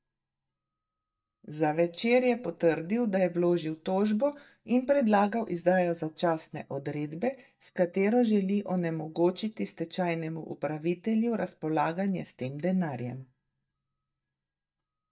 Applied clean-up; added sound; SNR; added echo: neural mask model DeepFilterNet 3.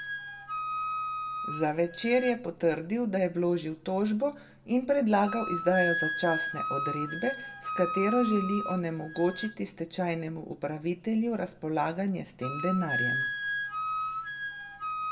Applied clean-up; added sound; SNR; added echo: none; Wind instrument, woodwind instrument; 5 dB; reverberation time 0.3 s.